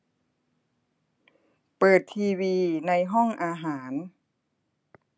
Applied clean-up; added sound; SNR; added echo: none; none; none; none.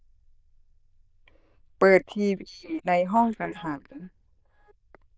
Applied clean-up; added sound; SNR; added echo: neural diffusion model UNIVERSE++.